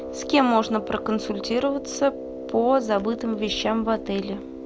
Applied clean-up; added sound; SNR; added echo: none; Brass instrument; 10 dB; none.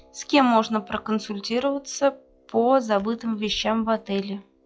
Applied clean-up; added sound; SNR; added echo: classical method log-MMSE.